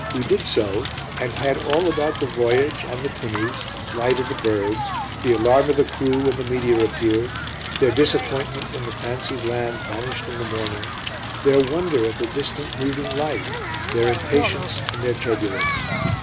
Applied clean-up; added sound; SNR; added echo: none; Crackle; 5 dB; none.